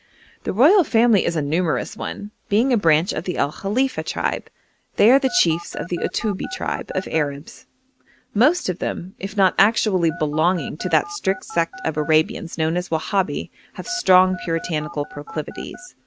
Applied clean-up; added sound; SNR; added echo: neural mask model RNNoise.